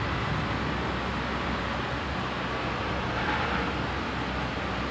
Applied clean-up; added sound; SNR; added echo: none; none; none; none.